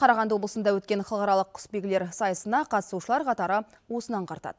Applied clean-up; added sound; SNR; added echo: none; none; none; none.